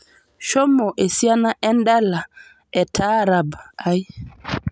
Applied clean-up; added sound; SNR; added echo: none; none; none; none.